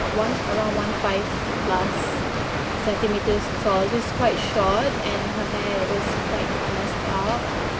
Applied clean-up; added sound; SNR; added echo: none; Water; -1 dB; none.